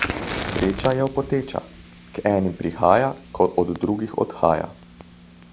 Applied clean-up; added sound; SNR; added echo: none; Fire; 11 dB; none.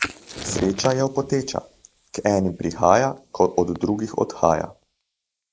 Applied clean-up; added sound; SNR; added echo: neural mask model Resemble Enhance denoiser.